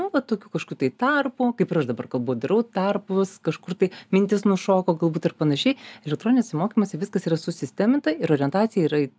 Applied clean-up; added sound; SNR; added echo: none; none; none; none.